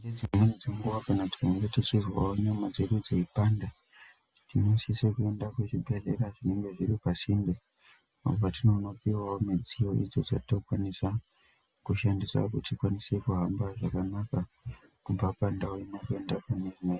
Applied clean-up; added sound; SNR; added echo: none; none; none; none.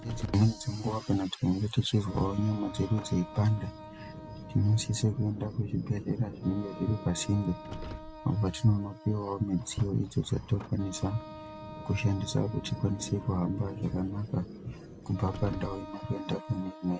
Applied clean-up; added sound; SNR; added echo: none; Car + Wind instrument, woodwind instrument; 13 dB; none.